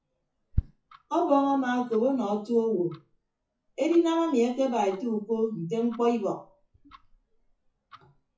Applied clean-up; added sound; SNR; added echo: classical method WPE with log-MMSE.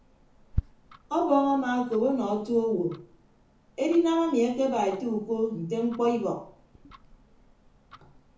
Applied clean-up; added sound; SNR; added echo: none; Tick-tock; 16 dB; reverberation time 0.6 s.